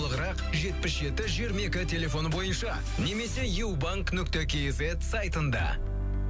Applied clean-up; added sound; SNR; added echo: none; none; none; none.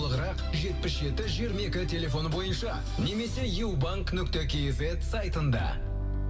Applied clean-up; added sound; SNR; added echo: none; none; none; reverberation time 0.7 s.